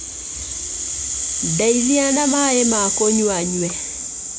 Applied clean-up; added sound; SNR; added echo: none; Rattle (instrument); 1 dB; none.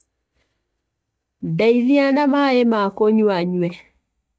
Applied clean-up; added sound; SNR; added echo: neural mask model DeepFilterNet 3.